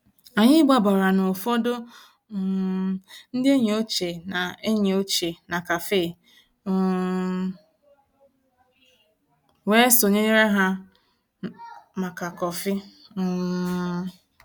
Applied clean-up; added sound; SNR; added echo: none; none; none; none.